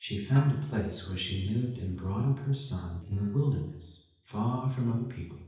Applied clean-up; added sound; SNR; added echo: neural separator model SepFormer DNS4.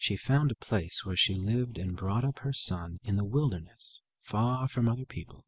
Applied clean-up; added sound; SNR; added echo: none; none; none; none.